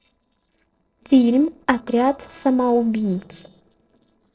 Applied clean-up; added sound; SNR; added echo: neural separator model SepFormer DNS4.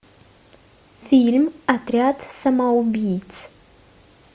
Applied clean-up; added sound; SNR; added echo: none; none; none; none.